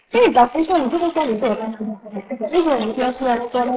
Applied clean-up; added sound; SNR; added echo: neural mask model Resemble Enhance denoiser.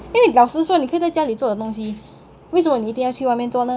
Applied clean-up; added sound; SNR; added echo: none; none; none; none.